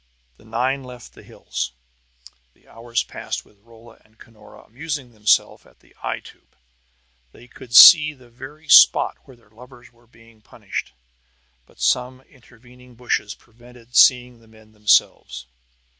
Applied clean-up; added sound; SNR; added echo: none; none; none; none.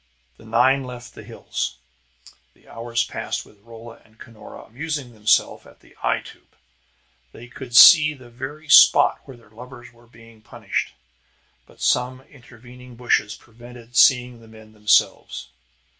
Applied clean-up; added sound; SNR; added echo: none; none; none; reverberation time 0.2 s.